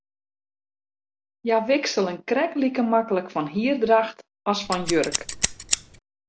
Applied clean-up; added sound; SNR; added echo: none; Scissors; 3 dB; none.